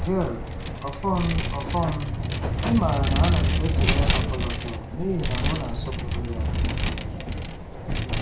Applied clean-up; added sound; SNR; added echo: none; Vehicle; -5 dB; reverberation time 0.4 s.